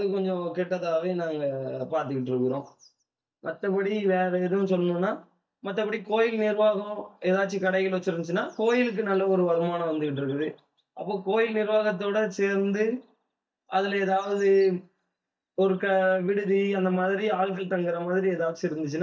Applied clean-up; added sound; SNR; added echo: neural mask model DeepFilterNet 3.